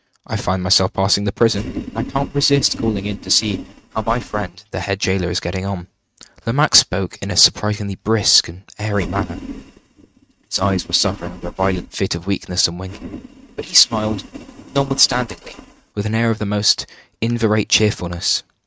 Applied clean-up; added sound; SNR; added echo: neural mask model RNNoise.